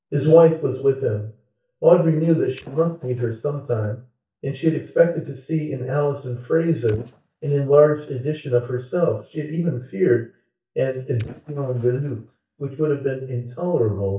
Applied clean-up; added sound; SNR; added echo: neural mask model DeepFilterNet 3.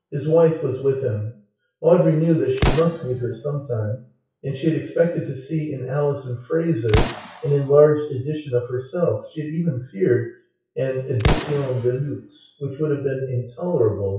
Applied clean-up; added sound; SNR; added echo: classical method WPE with log-MMSE.